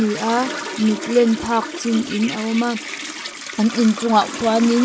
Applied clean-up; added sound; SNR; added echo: none; Toilet flush; 10 dB; none.